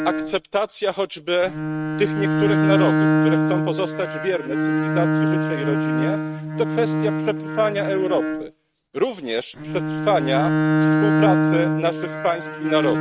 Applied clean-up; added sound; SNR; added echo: neural mask model RNNoise.